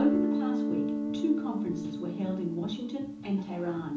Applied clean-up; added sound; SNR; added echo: none; Guitar; -1 dB; reverberation time 1.2 s.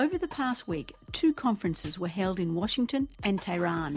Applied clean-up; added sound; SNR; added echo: none; none; none; none.